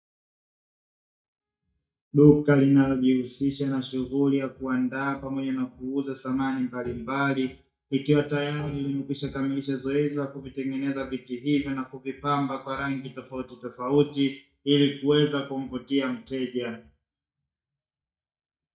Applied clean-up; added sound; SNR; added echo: neural mask model DeepFilterNet 3.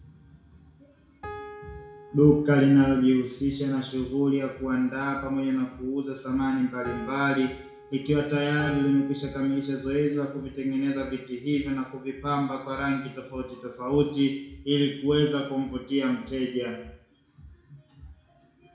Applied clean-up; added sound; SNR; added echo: none; Piano; 16 dB; reverberation time 0.6 s.